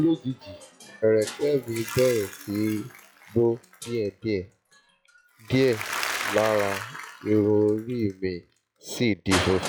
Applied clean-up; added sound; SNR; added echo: classical method log-MMSE.